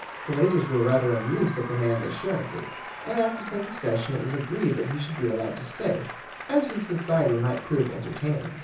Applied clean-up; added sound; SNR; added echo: none; Applause; 12 dB; reverberation time 0.6 s.